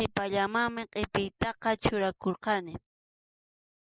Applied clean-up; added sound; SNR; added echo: neural mask model Resemble Enhance denoiser.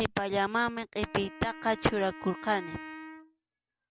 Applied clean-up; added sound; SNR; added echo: none; Wind instrument, woodwind instrument; 15 dB; none.